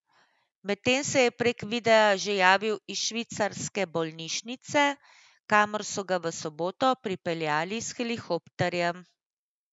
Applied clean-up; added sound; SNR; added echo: none; none; none; none.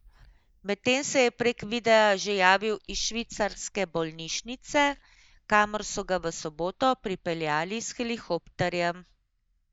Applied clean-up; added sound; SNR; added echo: neural mask model DeepFilterNet 3.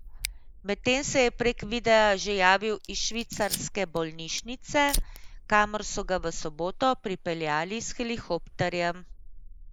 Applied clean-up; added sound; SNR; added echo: neural mask model Resemble Enhance denoiser.